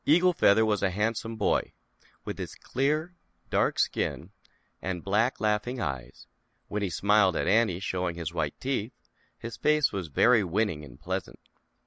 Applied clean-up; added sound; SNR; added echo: none; none; none; none.